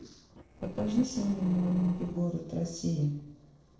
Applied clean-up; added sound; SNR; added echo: neural separator model SepFormer DNS4.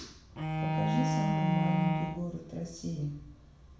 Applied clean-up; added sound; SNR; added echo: none; Bowed string instrument; -2 dB; reverberation time 0.7 s.